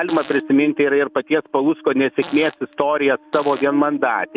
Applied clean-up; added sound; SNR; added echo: none; Fart + Buzz; 16 dB; none.